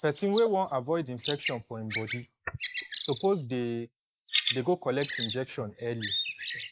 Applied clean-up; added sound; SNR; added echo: neural mask model Resemble Enhance denoiser.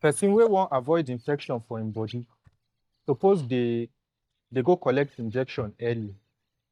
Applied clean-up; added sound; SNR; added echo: neural mask model DeepFilterNet 3.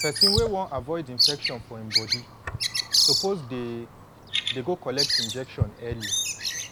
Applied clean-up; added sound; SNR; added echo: none; Bird vocalization, bird call, bird song; -5 dB; none.